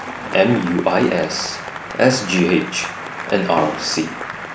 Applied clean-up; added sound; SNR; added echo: none; Applause / Cheering; 10 dB; none.